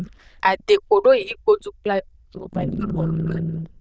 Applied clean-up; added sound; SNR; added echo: neural diffusion model UNIVERSE++.